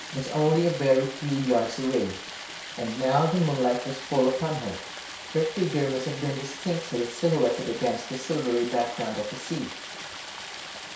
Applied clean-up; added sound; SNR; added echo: none; Stream; 12 dB; reverberation time 0.6 s.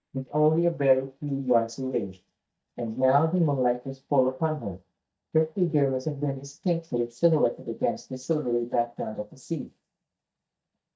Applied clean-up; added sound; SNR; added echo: neural mask model DeepFilterNet 3.